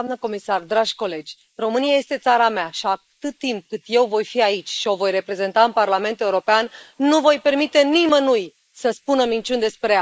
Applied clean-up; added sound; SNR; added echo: neural mask model Resemble Enhance denoiser.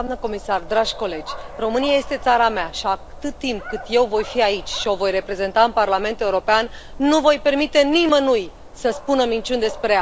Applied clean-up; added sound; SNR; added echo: none; Dog; 15 dB; none.